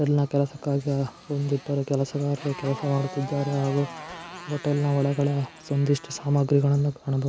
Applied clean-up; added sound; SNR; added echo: none; Motorcycle; 18 dB; none.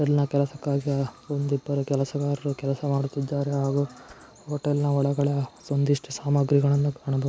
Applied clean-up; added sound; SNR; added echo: none; none; none; none.